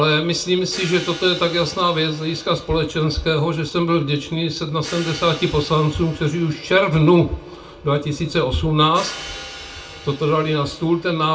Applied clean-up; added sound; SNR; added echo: none; Hi-hat; 18 dB; reverberation time 0.2 s.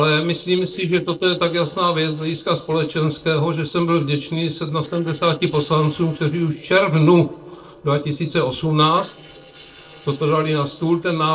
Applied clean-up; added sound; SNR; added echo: neural separator model SepFormer DNS4.